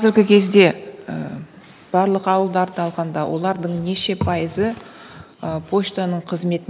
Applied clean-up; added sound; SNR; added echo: none; none; none; none.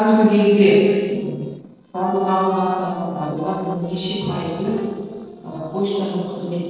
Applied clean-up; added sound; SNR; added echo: neural separator model SepFormer DNS4.